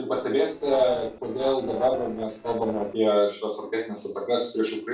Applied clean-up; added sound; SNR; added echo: neural separator model SepFormer DNS4.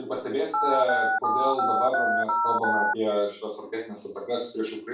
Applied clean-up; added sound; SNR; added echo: none; Telephone; -5 dB; reverberation time 0.3 s.